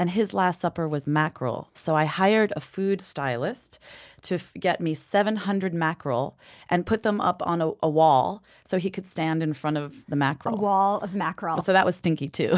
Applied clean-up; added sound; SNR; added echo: none; none; none; none.